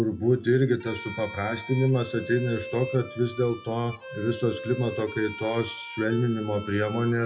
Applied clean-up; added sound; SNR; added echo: classical method WPE with log-MMSE.